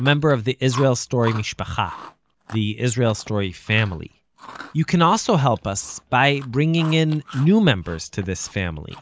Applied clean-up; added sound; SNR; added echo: none; Chewing, mastication; 20 dB; none.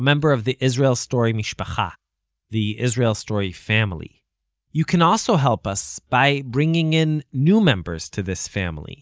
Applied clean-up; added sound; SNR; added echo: none; none; none; none.